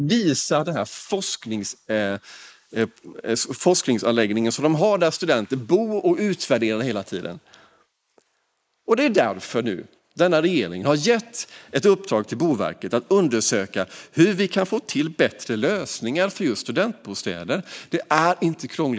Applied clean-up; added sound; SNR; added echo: neural mask model Resemble Enhance denoiser.